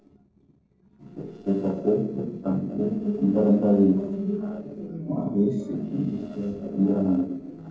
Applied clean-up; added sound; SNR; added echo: neural separator model SepFormer DNS4.